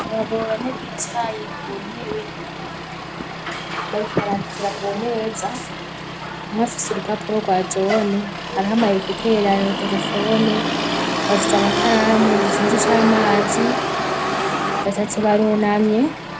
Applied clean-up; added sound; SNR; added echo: none; Motor vehicle (road); 2 dB; none.